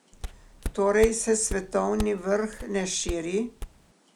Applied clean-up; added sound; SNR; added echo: none; Walk, footsteps; 10 dB; none.